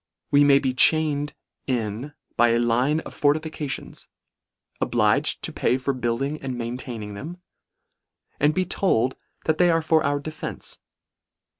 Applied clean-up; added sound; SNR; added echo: none; none; none; none.